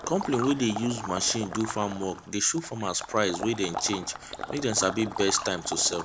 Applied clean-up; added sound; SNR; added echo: none; Water / Liquid; 9 dB; none.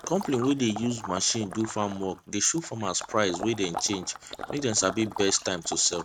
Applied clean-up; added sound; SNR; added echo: neural mask model RNNoise.